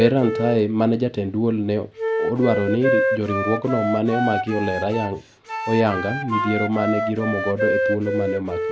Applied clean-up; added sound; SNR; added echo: none; Wind instrument, woodwind instrument; 3 dB; none.